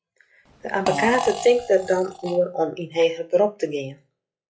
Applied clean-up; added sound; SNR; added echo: classical method log-MMSE.